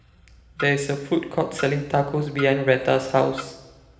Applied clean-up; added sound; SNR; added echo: none; Clock; 18 dB; reverberation time 1.1 s.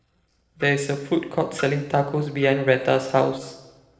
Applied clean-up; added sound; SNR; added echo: neural separator model SepFormer DNS4.